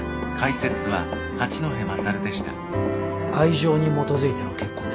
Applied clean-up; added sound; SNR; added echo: none; Run; 15 dB; reverberation time 1.1 s.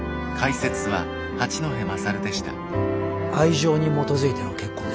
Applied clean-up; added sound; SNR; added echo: none; none; none; none.